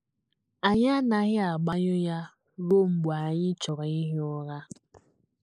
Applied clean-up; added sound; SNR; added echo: neural mask model Resemble Enhance denoiser.